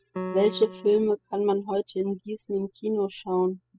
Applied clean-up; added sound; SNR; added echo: classical method spectral subtraction.